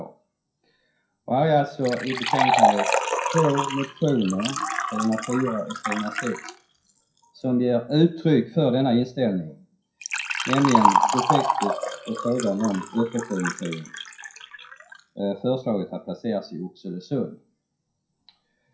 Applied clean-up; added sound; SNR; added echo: classical method WPE with log-MMSE.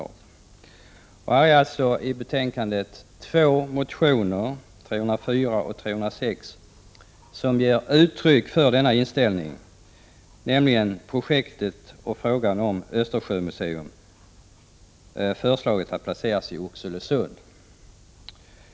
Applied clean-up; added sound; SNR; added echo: none; none; none; none.